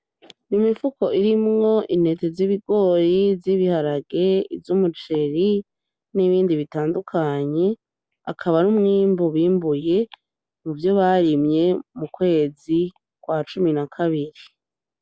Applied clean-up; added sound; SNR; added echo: none; none; none; none.